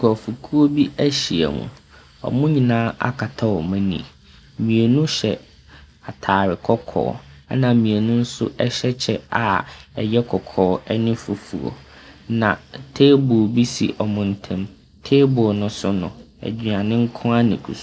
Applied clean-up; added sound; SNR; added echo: none; none; none; none.